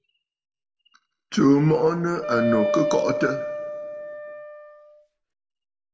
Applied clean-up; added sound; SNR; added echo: none; Wind instrument, woodwind instrument; 3 dB; reverberation time 1.2 s.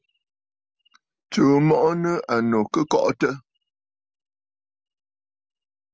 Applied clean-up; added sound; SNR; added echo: none; none; none; none.